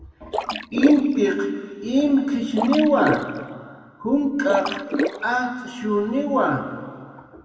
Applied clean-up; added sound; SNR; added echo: none; Splash, splatter; 5 dB; reverberation time 2.0 s.